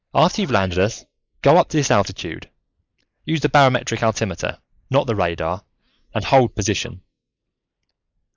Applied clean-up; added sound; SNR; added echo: neural mask model Resemble Enhance denoiser.